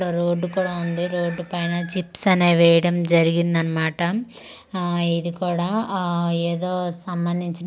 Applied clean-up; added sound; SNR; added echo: none; none; none; none.